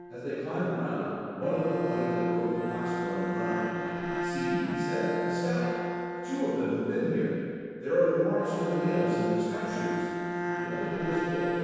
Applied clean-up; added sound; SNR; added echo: none; Bowed string instrument; 2 dB; reverberation time 2.2 s.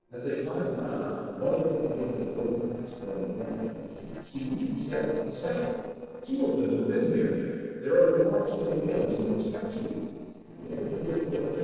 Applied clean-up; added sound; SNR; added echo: neural separator model SepFormer DNS4.